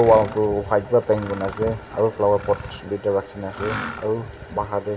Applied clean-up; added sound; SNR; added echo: none; Mechanisms; 16 dB; reverberation time 1.0 s.